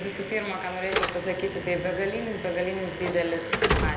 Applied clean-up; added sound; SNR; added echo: none; Slam / Alarm; 2 dB; reverberation time 0.8 s.